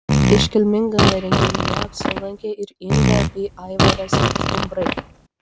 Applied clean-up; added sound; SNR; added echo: none; Fart; -5 dB; none.